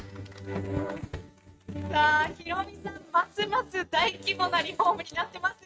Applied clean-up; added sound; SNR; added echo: neural mask model RNNoise.